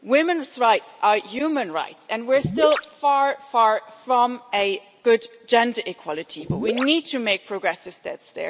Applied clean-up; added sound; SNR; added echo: none; Gurgling / Liquid; 6 dB; none.